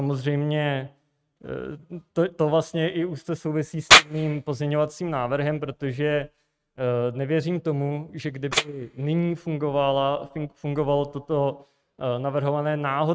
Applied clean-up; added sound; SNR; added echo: neural mask model RNNoise.